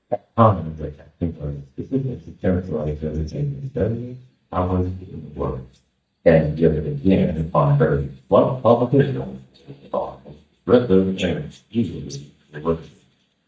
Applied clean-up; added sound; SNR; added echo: neural mask model DeepFilterNet 3.